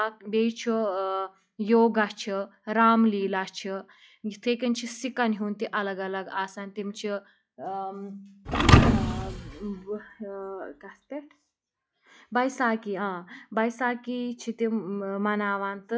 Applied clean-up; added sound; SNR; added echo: classical method log-MMSE.